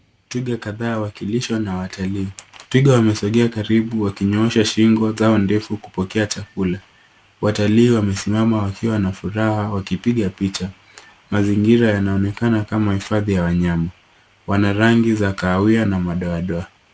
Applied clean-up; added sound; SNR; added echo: none; none; none; none.